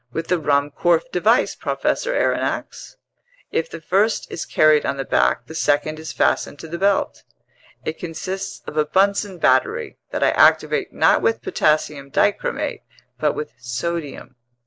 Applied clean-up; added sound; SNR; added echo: neural mask model Resemble Enhance denoiser.